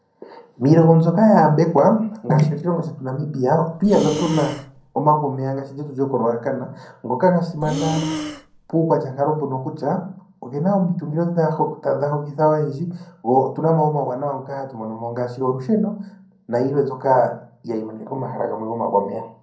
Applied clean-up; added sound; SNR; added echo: none; Breathing; 8 dB; reverberation time 0.5 s.